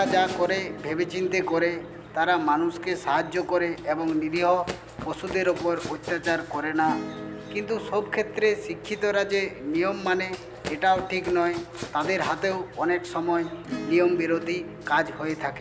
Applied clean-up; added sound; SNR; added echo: none; Run + Acoustic guitar / Strum; 13 dB; none.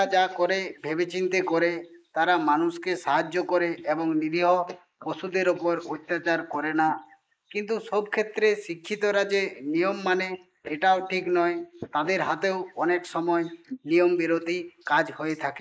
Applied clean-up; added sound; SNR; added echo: neural mask model Resemble Enhance denoiser.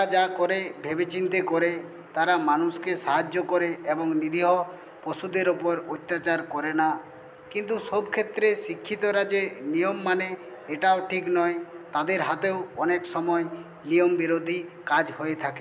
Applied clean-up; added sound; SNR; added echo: none; none; none; none.